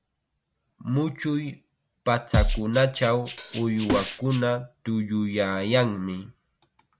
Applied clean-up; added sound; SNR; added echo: none; Drum kit; 1 dB; none.